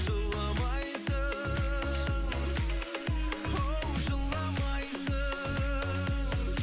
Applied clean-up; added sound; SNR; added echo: none; Hiss / Insect; 19 dB; none.